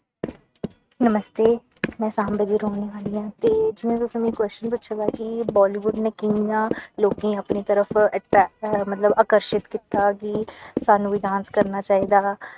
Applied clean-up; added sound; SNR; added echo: neural mask model RNNoise.